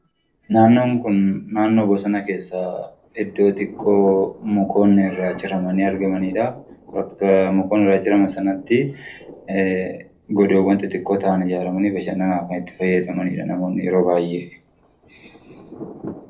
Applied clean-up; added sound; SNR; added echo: neural separator model SepFormer DNS4.